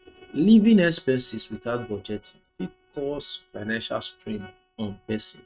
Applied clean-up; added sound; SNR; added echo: neural mask model RNNoise.